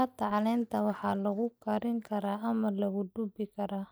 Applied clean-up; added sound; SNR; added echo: neural mask model DeepFilterNet 3.